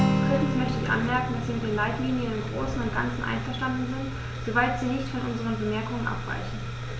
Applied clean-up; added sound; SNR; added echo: none; Acoustic guitar; 5 dB; none.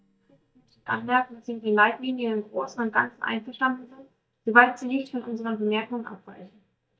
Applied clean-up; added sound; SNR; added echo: neural mask model DeepFilterNet 3.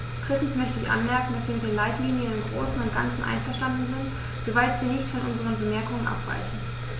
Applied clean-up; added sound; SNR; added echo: none; none; none; none.